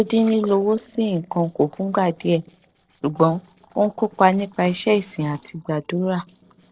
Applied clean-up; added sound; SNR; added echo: neural separator model SepFormer DNS4.